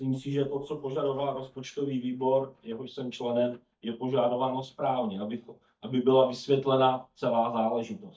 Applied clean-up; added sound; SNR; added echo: neural mask model DeepFilterNet 3.